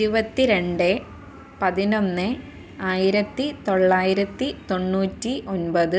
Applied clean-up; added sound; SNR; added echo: none; none; none; none.